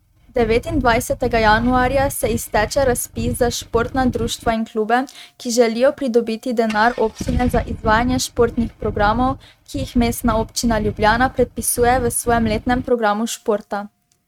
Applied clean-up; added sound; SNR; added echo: neural mask model RNNoise.